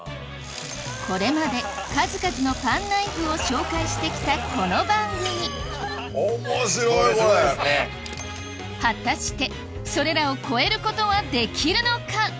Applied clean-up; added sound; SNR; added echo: none; none; none; none.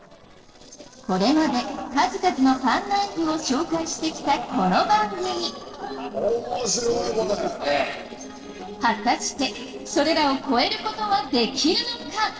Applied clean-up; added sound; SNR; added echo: neural separator model SepFormer DNS4.